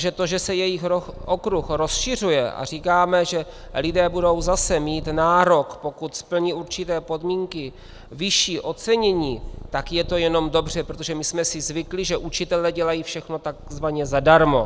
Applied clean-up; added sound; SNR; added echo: none; Purr; 15 dB; none.